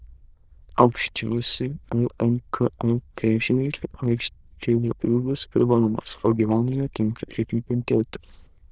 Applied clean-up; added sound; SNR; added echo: neural diffusion model UNIVERSE++.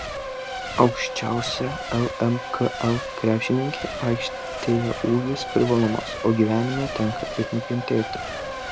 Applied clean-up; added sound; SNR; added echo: none; Race car, auto racing / Accelerating, revving, vroom / Mechanisms; 7 dB; none.